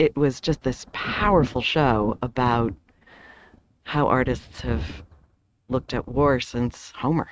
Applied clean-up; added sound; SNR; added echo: neural mask model RNNoise.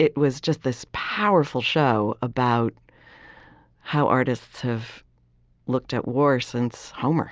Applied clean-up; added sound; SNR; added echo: none; none; none; none.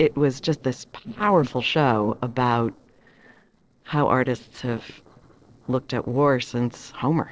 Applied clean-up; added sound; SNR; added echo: neural separator model SepFormer DNS4.